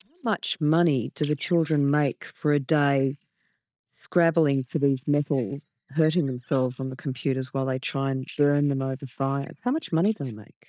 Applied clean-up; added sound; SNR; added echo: neural mask model DeepFilterNet 3.